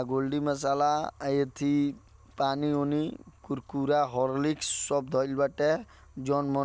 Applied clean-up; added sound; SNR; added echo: none; none; none; none.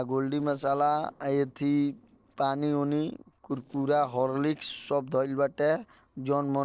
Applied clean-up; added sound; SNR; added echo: neural separator model SepFormer DNS4.